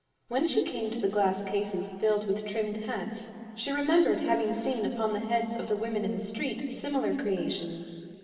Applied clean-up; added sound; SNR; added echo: none; none; none; reverberation time 2.6 s.